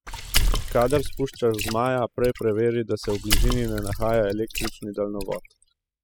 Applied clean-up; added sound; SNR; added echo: classical method spectral subtraction.